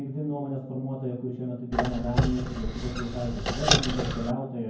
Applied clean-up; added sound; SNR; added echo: none; Squeak; -3 dB; reverberation time 0.9 s.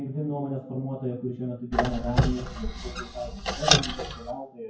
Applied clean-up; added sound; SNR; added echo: classical method WPE with log-MMSE.